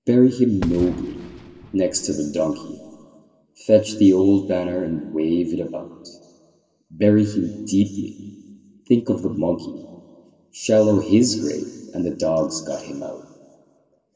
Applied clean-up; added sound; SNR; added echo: none; Fireworks; 14 dB; reverberation time 1.8 s.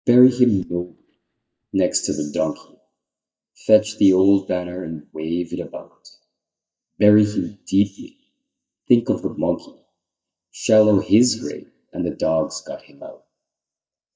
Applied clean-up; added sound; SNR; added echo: neural mask model DeepFilterNet 3.